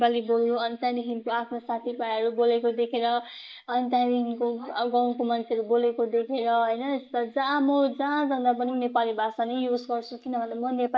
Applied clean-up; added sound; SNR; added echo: neural mask model Resemble Enhance denoiser.